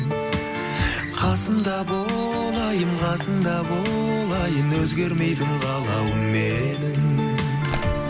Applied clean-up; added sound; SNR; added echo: none; Slam; 19 dB; none.